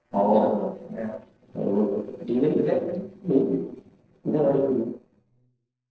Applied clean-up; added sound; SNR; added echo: neural separator model SepFormer DNS4.